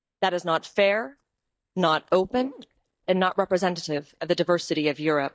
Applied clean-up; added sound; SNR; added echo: neural mask model DeepFilterNet 3.